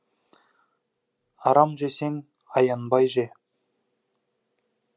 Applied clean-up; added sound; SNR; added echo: none; none; none; none.